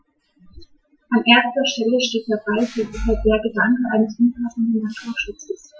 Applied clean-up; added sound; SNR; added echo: classical method Wiener filter.